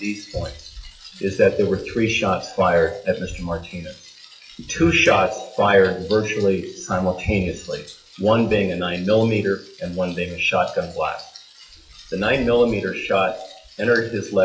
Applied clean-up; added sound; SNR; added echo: classical method WPE with log-MMSE.